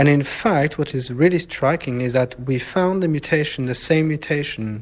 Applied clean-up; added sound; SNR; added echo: none; none; none; none.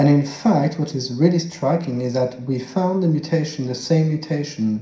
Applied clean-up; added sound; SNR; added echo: none; none; none; reverberation time 0.5 s.